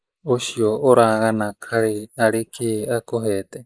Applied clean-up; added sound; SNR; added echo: neural mask model Resemble Enhance denoiser.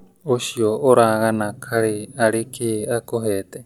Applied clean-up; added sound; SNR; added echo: none; none; none; none.